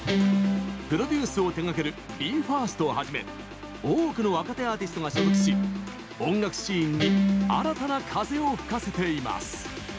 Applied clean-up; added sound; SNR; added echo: none; Guitar; -3 dB; none.